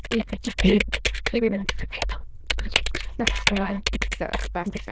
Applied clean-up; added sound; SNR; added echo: neural diffusion model UNIVERSE++.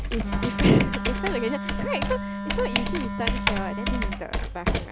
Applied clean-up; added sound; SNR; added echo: none; Wind instrument, woodwind instrument + Computer keyboard; -1 dB; none.